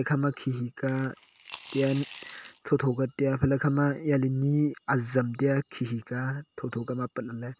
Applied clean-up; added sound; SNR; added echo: none; Coin (dropping) / Glass; 10 dB; none.